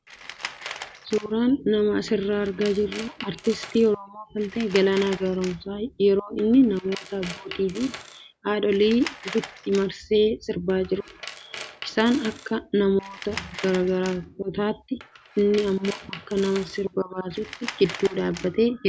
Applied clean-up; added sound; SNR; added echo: none; Tools; 16 dB; none.